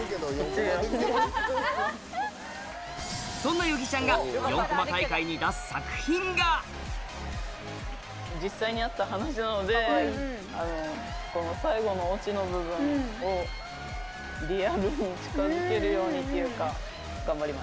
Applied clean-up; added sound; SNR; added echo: none; Applause / Crowd / Cheering; 14 dB; none.